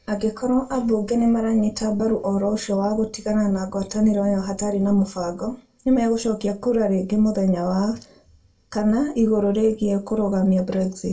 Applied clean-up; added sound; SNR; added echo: none; none; none; reverberation time 0.2 s.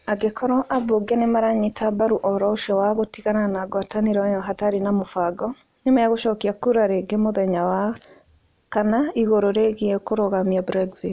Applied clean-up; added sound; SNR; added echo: none; none; none; none.